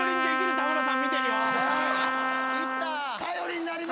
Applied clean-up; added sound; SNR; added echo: none; Trumpet; -3 dB; none.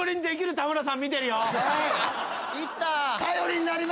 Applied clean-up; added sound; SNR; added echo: none; none; none; none.